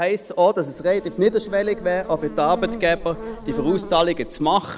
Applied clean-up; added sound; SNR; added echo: none; Buzz; 12 dB; none.